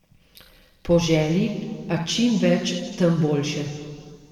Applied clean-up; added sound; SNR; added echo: none; none; none; reverberation time 1.8 s.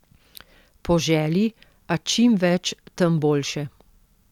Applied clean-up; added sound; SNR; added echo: none; none; none; none.